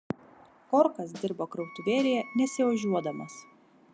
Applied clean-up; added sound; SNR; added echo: none; Wind instrument, woodwind instrument + Snare drum; 18 dB; none.